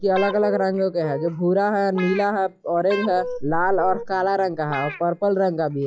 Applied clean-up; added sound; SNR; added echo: classical method log-MMSE.